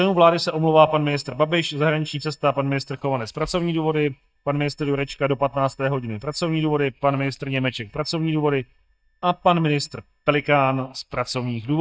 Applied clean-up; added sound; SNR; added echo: neural mask model DeepFilterNet 3.